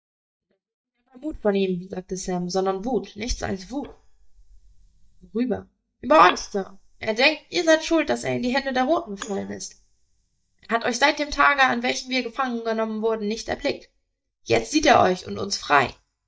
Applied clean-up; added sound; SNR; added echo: neural mask model DeepFilterNet 3.